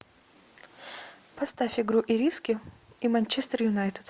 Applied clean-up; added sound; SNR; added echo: none; none; none; none.